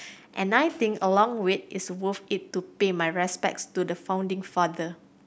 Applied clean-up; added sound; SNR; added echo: none; none; none; none.